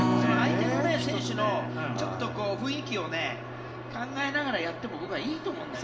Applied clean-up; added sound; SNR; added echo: none; Acoustic guitar; 2 dB; reverberation time 0.9 s.